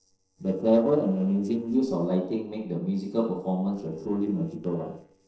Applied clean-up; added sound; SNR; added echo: neural separator model SepFormer DNS4.